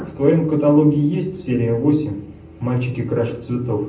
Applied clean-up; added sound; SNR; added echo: none; none; none; reverberation time 0.6 s.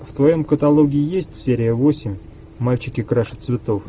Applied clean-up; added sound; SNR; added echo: none; none; none; none.